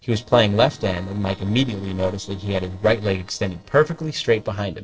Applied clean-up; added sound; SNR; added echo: neural separator model SepFormer DNS4.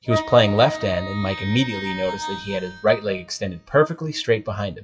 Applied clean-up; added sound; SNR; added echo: classical method WPE with log-MMSE.